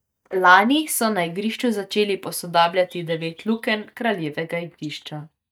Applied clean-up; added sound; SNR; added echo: neural mask model DeepFilterNet 3.